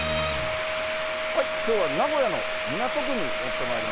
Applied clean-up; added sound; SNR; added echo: none; Domestic sounds, home sounds; -2 dB; none.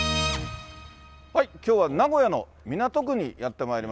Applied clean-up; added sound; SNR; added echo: none; none; none; none.